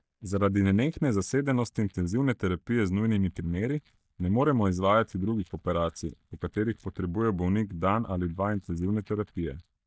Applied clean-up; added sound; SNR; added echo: neural mask model DeepFilterNet 3.